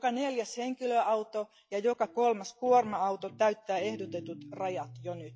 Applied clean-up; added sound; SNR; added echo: classical method log-MMSE.